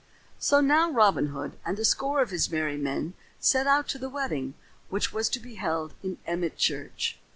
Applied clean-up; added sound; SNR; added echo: none; none; none; none.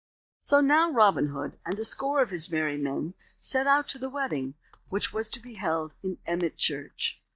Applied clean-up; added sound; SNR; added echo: neural mask model DeepFilterNet 3.